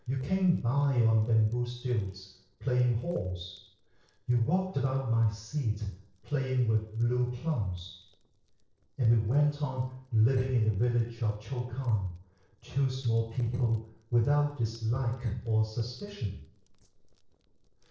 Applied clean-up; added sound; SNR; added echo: neural separator model SepFormer DNS4.